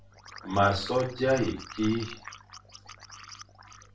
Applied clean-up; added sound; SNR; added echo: none; Liquid; 16 dB; reverberation time 0.3 s.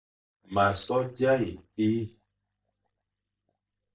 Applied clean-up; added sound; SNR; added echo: neural mask model DeepFilterNet 3.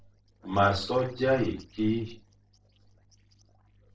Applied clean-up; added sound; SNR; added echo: neural separator model SepFormer DNS4.